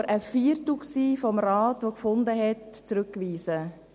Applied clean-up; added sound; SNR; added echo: none; none; none; none.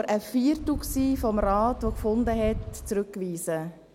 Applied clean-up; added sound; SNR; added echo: none; Wind; 8 dB; none.